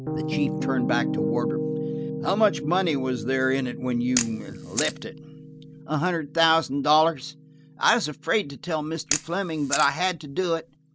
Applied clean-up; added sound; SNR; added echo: none; Camera + Piano; 6 dB; none.